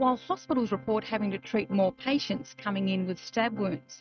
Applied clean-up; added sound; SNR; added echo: neural mask model RNNoise.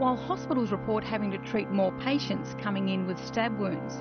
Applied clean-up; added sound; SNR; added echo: none; Organ; 7 dB; none.